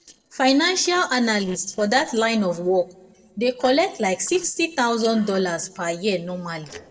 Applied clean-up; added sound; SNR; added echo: neural separator model SepFormer DNS4.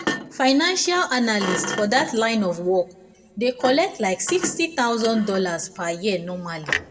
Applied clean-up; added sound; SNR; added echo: none; Thump, thud; 10 dB; reverberation time 0.9 s.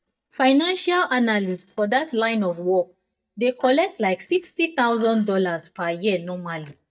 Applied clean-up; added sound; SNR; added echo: neural mask model DeepFilterNet 3.